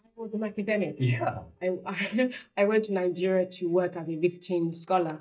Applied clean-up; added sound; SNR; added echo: neural mask model DeepFilterNet 3.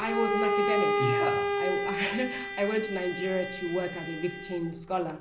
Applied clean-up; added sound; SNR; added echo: none; Bowed string instrument; -1 dB; reverberation time 0.5 s.